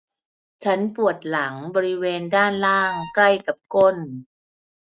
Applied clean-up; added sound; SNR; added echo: neural mask model RNNoise.